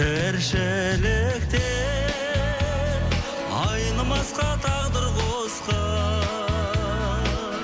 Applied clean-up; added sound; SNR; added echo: none; Thunder; 19 dB; none.